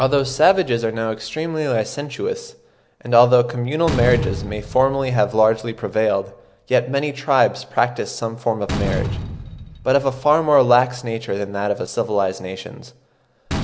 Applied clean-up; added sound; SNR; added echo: none; Slam; 12 dB; none.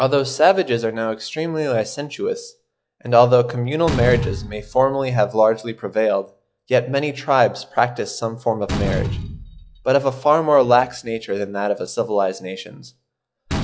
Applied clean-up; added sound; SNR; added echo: classical method log-MMSE.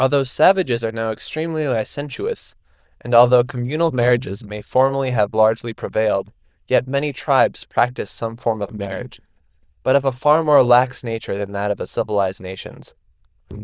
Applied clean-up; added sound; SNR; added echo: neural diffusion model UNIVERSE++.